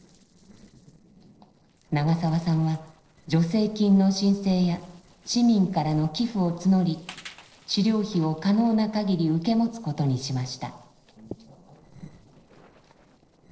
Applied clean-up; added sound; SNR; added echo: neural separator model SepFormer DNS4.